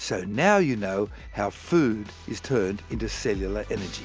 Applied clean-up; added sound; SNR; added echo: none; none; none; none.